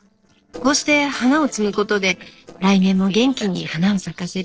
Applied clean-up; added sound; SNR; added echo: neural separator model SepFormer DNS4.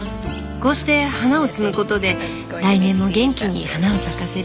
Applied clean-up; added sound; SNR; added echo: none; none; none; none.